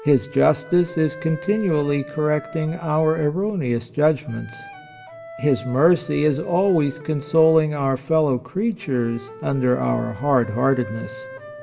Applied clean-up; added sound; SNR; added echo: none; Wind instrument, woodwind instrument; 18 dB; reverberation time 1.4 s.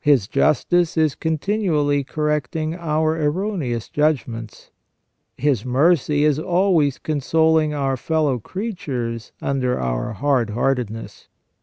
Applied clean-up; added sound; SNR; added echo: none; none; none; none.